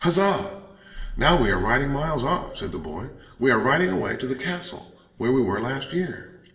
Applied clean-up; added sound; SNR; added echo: none; none; none; reverberation time 0.9 s.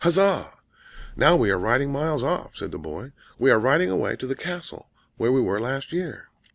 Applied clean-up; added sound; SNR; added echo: none; none; none; none.